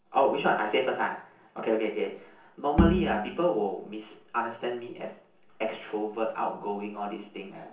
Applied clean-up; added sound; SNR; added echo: none; Bowed string instrument; -2 dB; reverberation time 0.6 s.